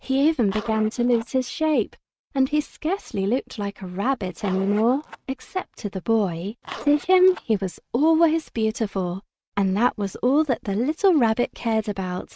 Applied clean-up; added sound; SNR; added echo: neural mask model RNNoise.